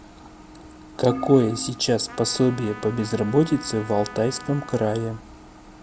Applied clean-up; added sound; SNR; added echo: none; Trumpet + Keyboard (musical); 15 dB; none.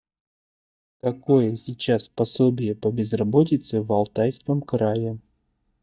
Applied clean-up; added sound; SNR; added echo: neural mask model DeepFilterNet 3.